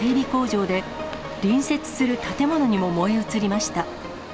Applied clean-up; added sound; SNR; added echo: none; none; none; none.